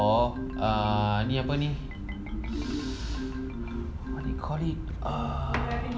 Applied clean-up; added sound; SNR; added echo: none; Marimba, xylophone; 9 dB; none.